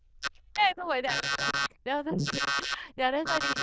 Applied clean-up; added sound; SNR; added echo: neural diffusion model UNIVERSE++.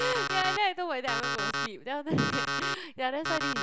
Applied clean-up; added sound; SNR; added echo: none; Alarm; 1 dB; none.